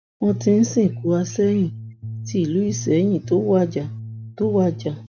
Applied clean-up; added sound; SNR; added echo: none; Bass guitar; 11 dB; none.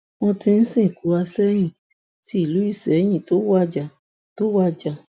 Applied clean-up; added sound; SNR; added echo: none; none; none; none.